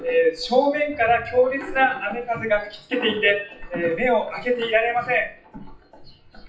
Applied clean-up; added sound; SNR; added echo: classical method WPE with log-MMSE.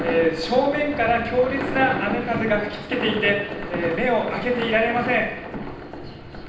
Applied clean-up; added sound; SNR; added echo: none; Run; 19 dB; reverberation time 0.9 s.